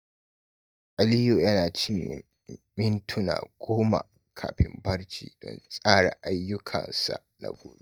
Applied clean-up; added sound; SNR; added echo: neural mask model DeepFilterNet 3.